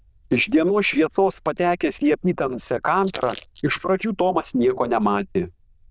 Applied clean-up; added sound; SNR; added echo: neural diffusion model UNIVERSE++.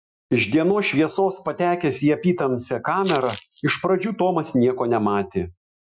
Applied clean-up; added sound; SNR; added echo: classical method Wiener filter.